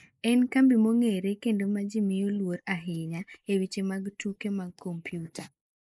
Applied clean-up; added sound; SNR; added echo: neural mask model Resemble Enhance denoiser.